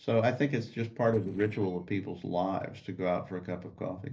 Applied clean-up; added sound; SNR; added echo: neural separator model SepFormer DNS4.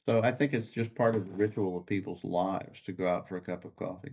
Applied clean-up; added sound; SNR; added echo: neural mask model DeepFilterNet 3.